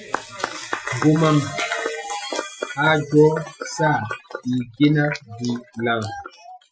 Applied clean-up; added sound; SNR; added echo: classical method Wiener filter.